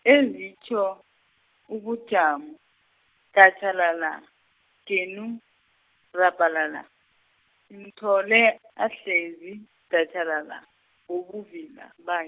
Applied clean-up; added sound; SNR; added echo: none; none; none; none.